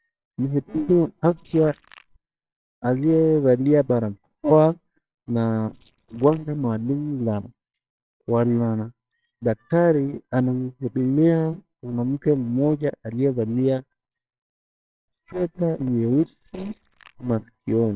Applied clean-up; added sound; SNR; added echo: neural separator model SepFormer WHAMR!.